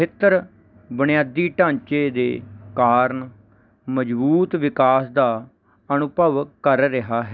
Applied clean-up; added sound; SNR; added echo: none; none; none; none.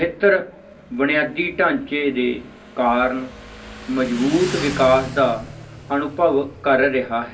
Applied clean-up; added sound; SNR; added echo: none; Motorcycle; 15 dB; reverberation time 0.3 s.